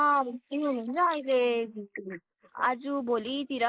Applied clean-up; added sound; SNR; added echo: neural mask model Resemble Enhance denoiser.